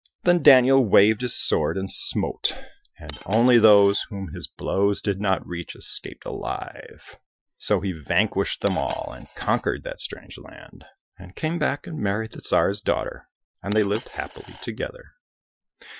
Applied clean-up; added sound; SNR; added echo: classical method Wiener filter.